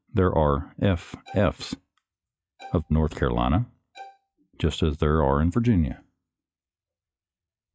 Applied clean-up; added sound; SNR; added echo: classical method log-MMSE.